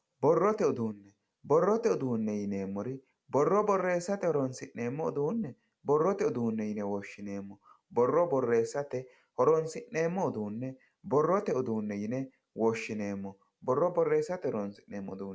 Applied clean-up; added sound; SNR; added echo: none; none; none; none.